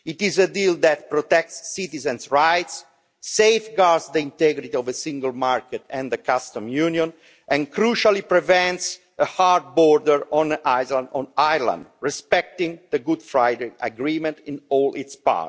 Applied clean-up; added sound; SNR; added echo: none; none; none; none.